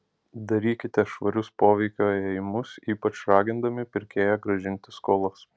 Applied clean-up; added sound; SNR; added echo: none; none; none; none.